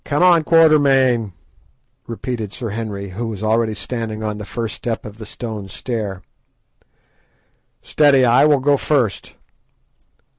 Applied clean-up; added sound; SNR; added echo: none; none; none; none.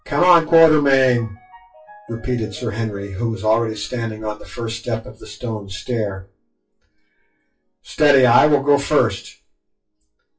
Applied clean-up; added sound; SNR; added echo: classical method WPE with log-MMSE.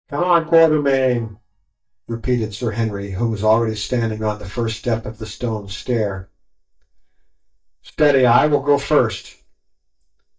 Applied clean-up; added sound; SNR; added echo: neural mask model DeepFilterNet 3.